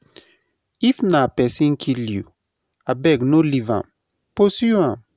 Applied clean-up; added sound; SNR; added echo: none; none; none; none.